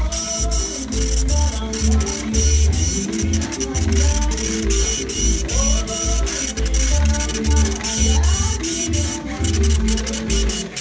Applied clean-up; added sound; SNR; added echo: none; Printer; 7 dB; reverberation time 0.6 s.